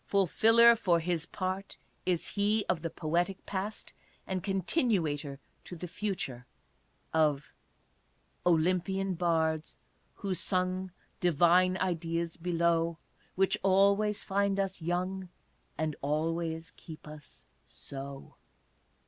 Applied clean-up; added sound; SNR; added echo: none; none; none; none.